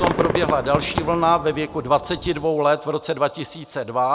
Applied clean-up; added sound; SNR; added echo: none; Fireworks; 7 dB; none.